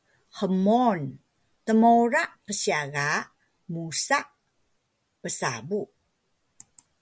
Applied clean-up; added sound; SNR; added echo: none; none; none; none.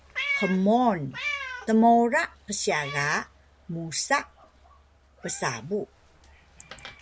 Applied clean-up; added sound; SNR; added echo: none; Meow; 11 dB; none.